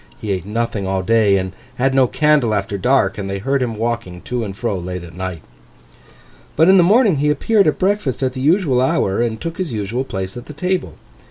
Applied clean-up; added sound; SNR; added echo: none; none; none; none.